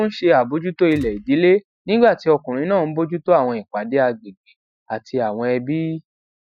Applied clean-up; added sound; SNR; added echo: classical method Wiener filter.